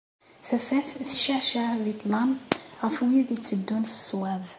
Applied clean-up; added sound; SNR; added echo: none; none; none; none.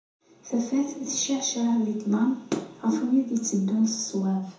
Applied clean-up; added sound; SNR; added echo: none; none; none; reverberation time 0.6 s.